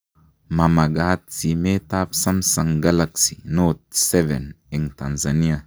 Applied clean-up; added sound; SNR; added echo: none; none; none; none.